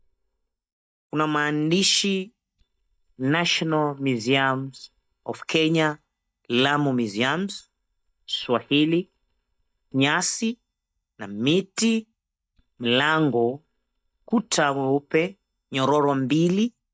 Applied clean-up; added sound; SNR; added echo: neural mask model DeepFilterNet 3.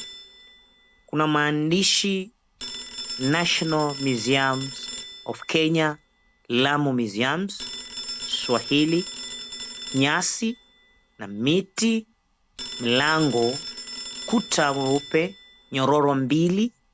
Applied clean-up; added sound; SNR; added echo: none; Telephone; 13 dB; none.